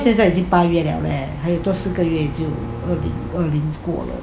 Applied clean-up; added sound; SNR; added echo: none; Bowed string instrument; 13 dB; none.